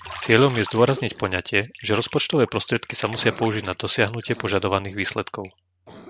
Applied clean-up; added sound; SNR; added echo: none; Cough + Bathtub (filling or washing); 17 dB; none.